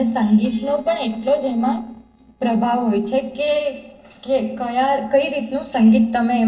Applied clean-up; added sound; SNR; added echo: neural separator model SepFormer DNS4.